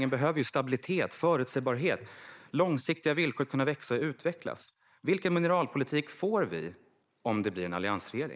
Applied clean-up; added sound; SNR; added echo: neural mask model Resemble Enhance denoiser.